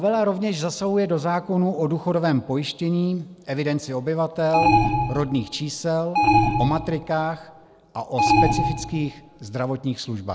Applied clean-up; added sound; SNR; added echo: none; Alarm; -2 dB; none.